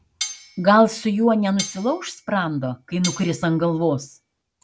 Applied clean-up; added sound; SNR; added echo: none; Cutlery, silverware; 14 dB; none.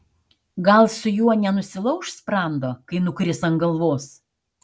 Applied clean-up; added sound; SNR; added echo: none; none; none; none.